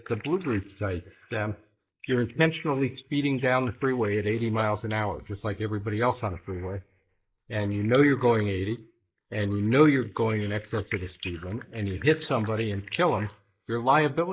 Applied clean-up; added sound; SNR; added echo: neural mask model Resemble Enhance denoiser.